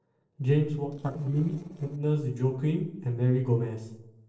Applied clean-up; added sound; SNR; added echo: neural separator model SepFormer DNS4.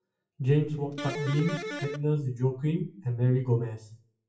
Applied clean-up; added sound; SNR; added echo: classical method WPE with log-MMSE.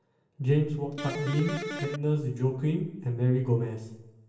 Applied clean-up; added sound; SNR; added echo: none; Electric guitar; 6 dB; reverberation time 0.7 s.